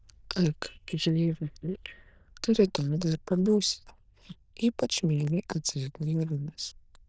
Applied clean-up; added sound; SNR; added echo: neural diffusion model UNIVERSE++.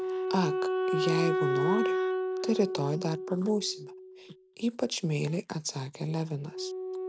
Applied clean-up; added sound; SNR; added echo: none; Wind instrument, woodwind instrument; 0 dB; none.